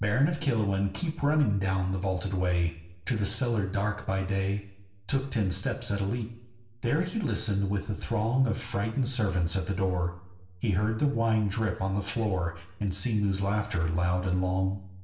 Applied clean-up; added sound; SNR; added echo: none; none; none; reverberation time 0.7 s.